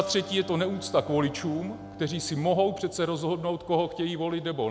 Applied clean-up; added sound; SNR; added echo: none; Bowed string instrument; 18 dB; none.